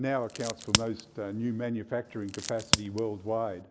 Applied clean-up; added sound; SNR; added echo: none; Crack; 1 dB; none.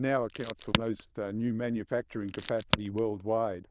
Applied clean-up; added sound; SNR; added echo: neural diffusion model UNIVERSE++.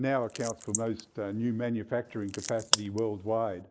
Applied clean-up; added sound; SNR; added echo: neural mask model Resemble Enhance denoiser.